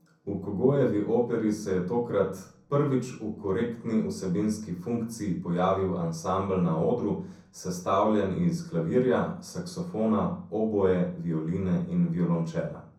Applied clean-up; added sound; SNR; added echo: none; none; none; reverberation time 0.6 s.